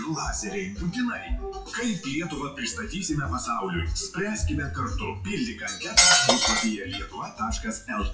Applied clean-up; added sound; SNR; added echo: classical method WPE with log-MMSE.